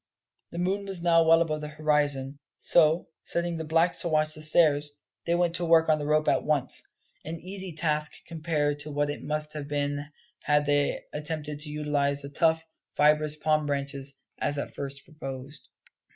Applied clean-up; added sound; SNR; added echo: none; none; none; none.